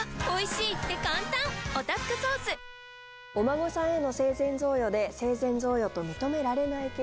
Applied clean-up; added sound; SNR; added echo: none; Trumpet + Zipper (clothing); 18 dB; none.